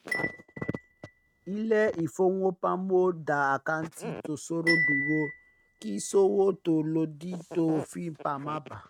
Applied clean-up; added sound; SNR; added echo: neural mask model RNNoise.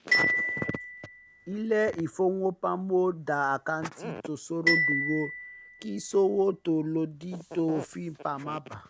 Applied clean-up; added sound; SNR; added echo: none; Glockenspiel; 3 dB; none.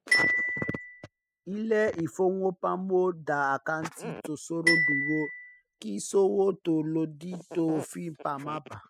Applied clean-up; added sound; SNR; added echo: classical method spectral subtraction.